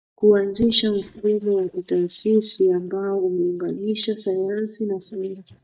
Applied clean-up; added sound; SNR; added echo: neural mask model DeepFilterNet 3.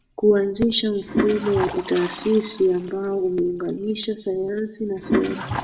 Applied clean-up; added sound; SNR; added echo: none; Toilet flush; 8 dB; reverberation time 0.9 s.